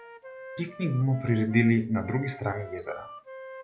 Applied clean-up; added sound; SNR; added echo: none; Wind instrument, woodwind instrument; 17 dB; none.